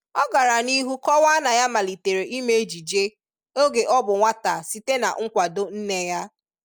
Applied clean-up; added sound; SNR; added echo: none; none; none; none.